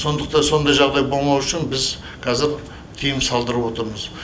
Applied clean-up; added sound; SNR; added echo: none; none; none; none.